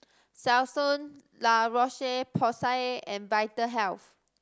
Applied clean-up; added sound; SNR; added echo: none; none; none; none.